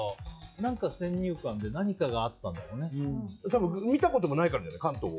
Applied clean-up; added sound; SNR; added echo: classical method log-MMSE.